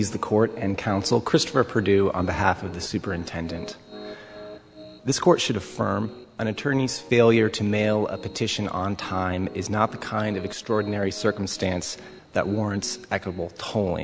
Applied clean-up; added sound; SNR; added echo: none; Piano; 18 dB; none.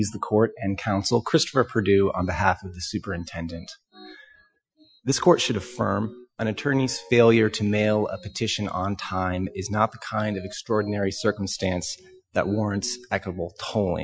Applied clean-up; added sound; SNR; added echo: classical method Wiener filter.